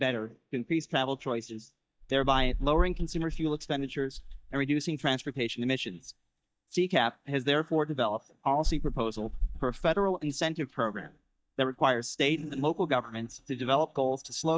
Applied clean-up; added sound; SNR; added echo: neural mask model DeepFilterNet 3.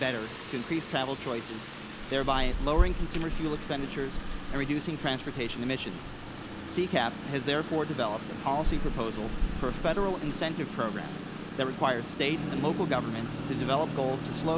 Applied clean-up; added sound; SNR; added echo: none; Rain; 1 dB; none.